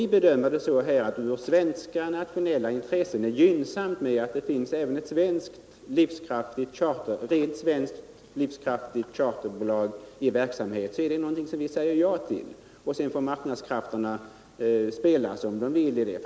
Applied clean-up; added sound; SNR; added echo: none; none; none; none.